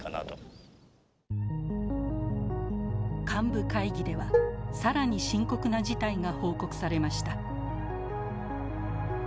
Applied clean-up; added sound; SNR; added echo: none; Dishes, pots, and pans; -1 dB; none.